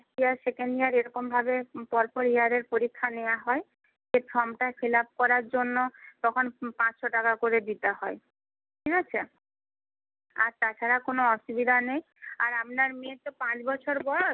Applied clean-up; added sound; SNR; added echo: none; none; none; none.